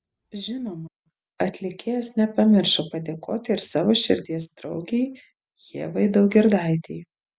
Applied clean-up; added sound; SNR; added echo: none; none; none; none.